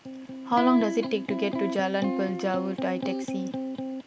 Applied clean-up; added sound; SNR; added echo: none; Electric guitar; 3 dB; none.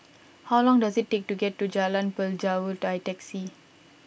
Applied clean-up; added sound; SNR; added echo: none; none; none; none.